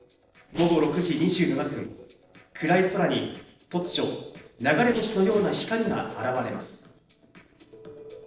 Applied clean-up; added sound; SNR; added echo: neural separator model SepFormer DNS4.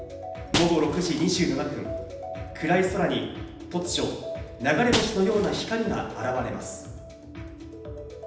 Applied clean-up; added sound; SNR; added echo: none; Shatter; 10 dB; reverberation time 0.9 s.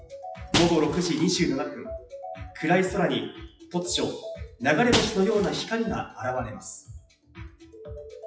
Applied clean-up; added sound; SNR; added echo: classical method WPE with log-MMSE.